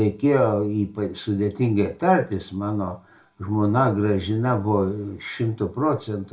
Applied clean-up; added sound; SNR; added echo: none; none; none; reverberation time 0.3 s.